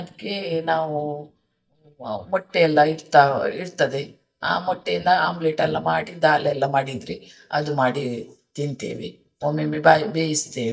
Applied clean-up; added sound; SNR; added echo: neural mask model DeepFilterNet 3.